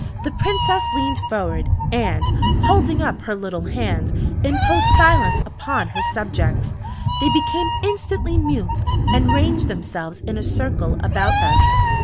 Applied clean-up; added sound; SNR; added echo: none; Meow; -5 dB; none.